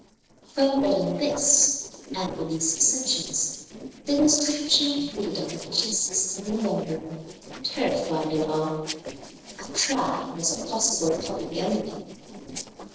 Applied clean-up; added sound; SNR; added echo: neural separator model SepFormer DNS4.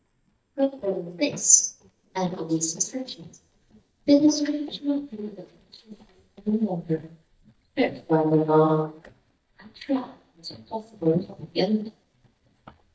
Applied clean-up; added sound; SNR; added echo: neural mask model DeepFilterNet 3.